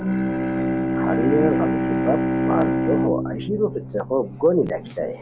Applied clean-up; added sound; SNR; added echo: none; Bowed string instrument; -2 dB; none.